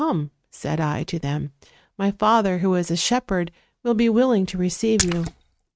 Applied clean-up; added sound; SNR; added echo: neural mask model RNNoise.